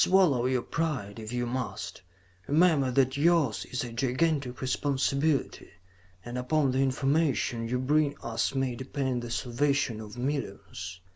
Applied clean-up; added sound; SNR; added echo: none; none; none; none.